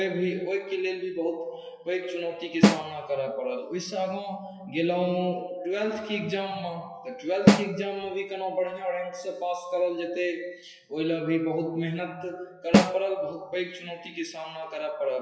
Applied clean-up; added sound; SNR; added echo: classical method WPE with log-MMSE.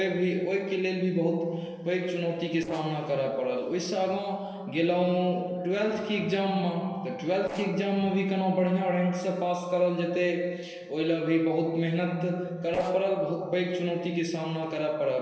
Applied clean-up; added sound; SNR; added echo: neural separator model SepFormer DNS4.